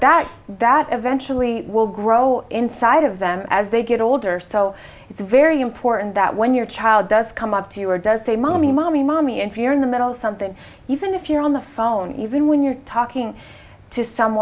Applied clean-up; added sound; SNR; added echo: none; none; none; none.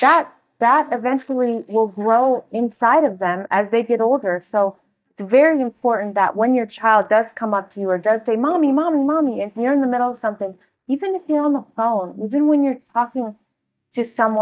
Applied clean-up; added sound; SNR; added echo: neural mask model DeepFilterNet 3.